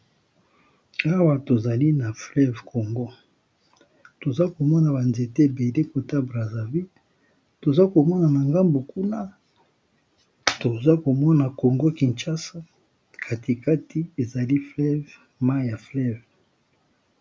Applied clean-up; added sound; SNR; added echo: none; none; none; none.